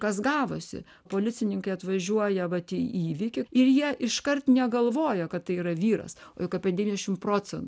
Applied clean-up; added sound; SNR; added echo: none; none; none; none.